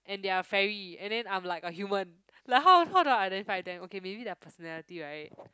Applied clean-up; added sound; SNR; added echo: none; none; none; none.